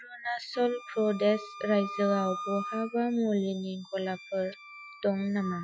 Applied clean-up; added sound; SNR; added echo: classical method Wiener filter.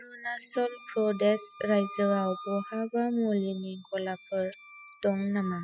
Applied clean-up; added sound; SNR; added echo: classical method spectral subtraction.